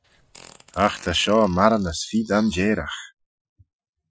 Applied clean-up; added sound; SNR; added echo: classical method Wiener filter.